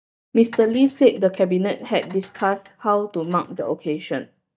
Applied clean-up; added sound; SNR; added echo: neural mask model DeepFilterNet 3.